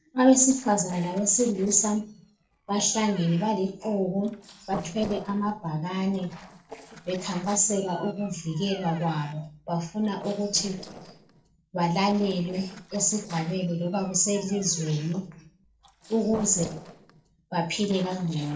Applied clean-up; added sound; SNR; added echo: neural separator model SepFormer DNS4.